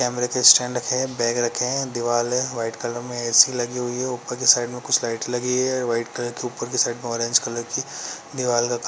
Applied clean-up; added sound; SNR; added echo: none; none; none; none.